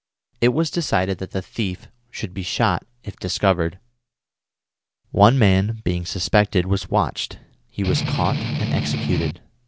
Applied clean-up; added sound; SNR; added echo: none; Strum; 1 dB; none.